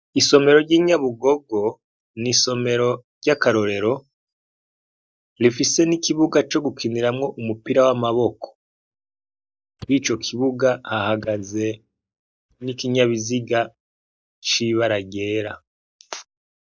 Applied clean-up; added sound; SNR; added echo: neural mask model DeepFilterNet 3.